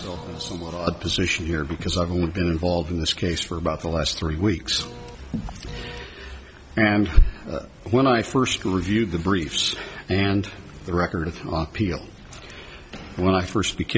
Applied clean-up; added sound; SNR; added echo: none; Printer; 15 dB; none.